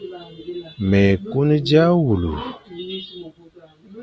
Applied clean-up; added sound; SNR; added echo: none; none; none; none.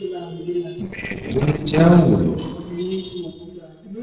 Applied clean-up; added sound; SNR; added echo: neural separator model SepFormer DNS4.